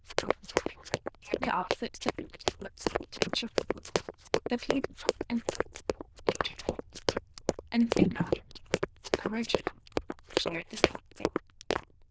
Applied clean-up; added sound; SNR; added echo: neural diffusion model UNIVERSE++.